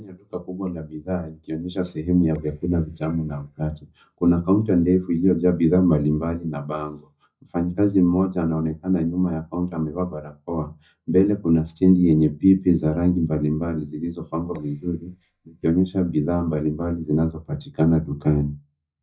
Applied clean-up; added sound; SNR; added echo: neural mask model DeepFilterNet 3.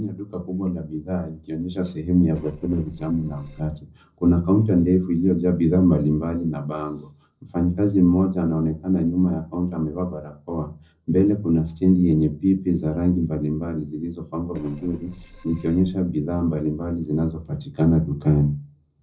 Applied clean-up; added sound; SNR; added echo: neural separator model SepFormer DNS4.